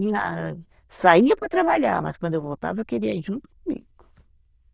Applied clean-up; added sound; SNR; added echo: neural diffusion model UNIVERSE++.